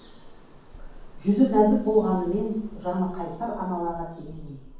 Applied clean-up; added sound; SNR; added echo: none; Bird vocalization, bird call, bird song; 15 dB; reverberation time 1.2 s.